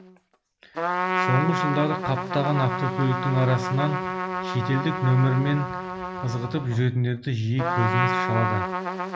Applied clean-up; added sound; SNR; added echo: none; Trumpet; 3 dB; none.